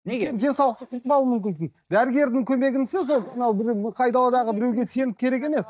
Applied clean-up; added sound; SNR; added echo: neural mask model DeepFilterNet 3.